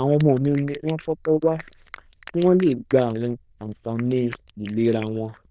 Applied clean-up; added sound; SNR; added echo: neural diffusion model UNIVERSE++.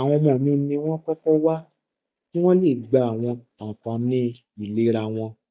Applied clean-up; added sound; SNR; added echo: neural mask model DeepFilterNet 3.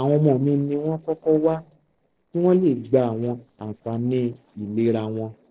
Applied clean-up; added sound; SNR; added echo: neural separator model SepFormer DNS4.